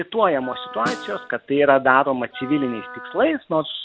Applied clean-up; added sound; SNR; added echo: none; Wind instrument, woodwind instrument + Snare drum; 16 dB; none.